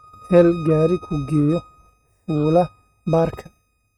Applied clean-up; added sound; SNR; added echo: neural mask model RNNoise.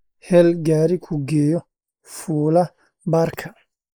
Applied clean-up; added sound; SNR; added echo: neural mask model Resemble Enhance denoiser.